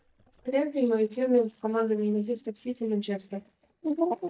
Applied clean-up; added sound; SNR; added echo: neural mask model DeepFilterNet 3.